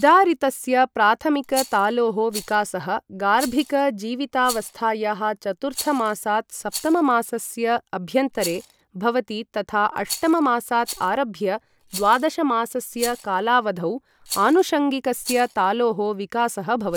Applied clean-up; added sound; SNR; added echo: none; Rattle; 17 dB; none.